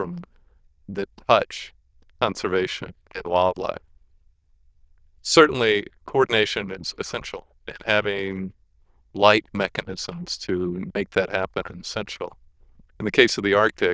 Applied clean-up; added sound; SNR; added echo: neural diffusion model UNIVERSE++.